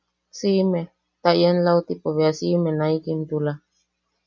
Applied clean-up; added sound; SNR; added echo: none; none; none; none.